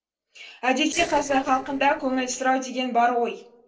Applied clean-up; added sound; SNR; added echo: neural separator model SepFormer DNS4.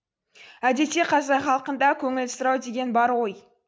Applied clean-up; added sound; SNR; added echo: none; none; none; none.